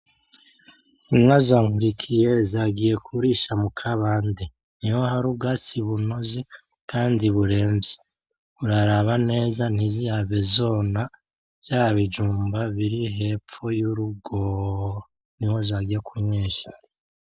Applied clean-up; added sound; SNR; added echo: none; none; none; none.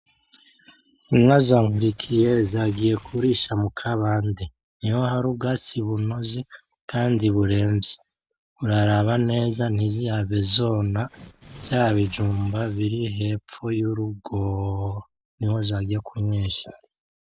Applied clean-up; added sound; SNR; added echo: none; Tearing; 20 dB; none.